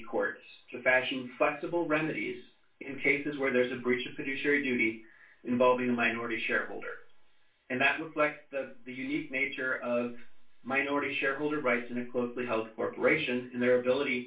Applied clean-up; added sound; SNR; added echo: none; none; none; reverberation time 0.3 s.